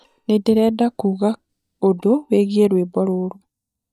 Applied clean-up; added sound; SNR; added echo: neural mask model DeepFilterNet 3.